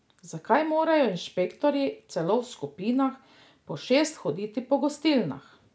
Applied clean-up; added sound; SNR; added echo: none; none; none; none.